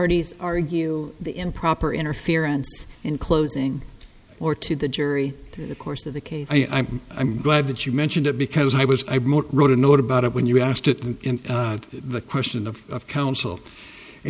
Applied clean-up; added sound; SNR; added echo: none; none; none; none.